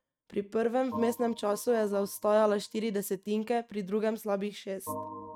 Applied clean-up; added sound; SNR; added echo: neural mask model RNNoise.